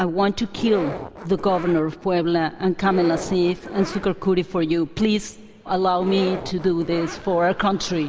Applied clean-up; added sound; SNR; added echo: none; Zipper (clothing); 13 dB; none.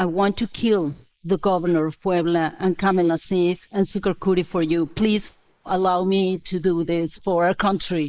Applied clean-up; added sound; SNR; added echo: neural mask model Resemble Enhance denoiser.